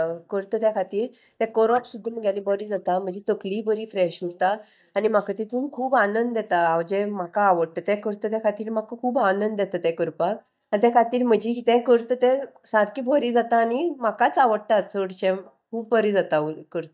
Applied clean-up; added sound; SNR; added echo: neural mask model DeepFilterNet 3.